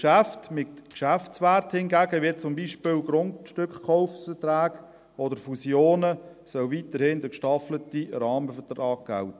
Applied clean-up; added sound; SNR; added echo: none; Coin (dropping); 16 dB; none.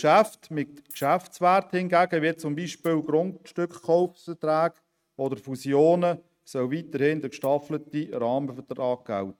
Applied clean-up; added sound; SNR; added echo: neural mask model RNNoise.